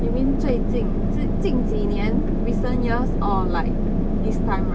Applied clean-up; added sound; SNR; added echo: none; none; none; none.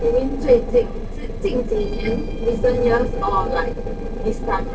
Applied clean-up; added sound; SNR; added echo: neural separator model SepFormer DNS4.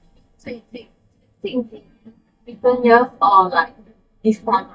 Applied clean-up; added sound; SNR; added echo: neural mask model DeepFilterNet 3.